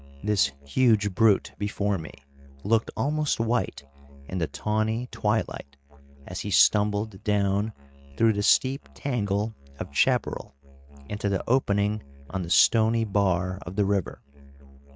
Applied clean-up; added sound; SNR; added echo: neural mask model RNNoise.